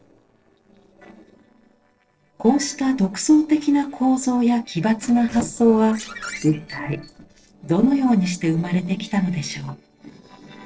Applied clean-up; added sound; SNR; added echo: neural separator model SepFormer DNS4.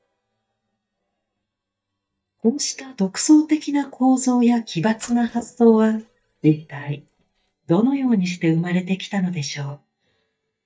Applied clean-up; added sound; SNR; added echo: neural mask model DeepFilterNet 3.